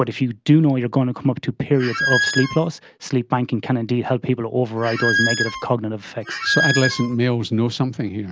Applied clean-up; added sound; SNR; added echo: none; Squeak; 2 dB; none.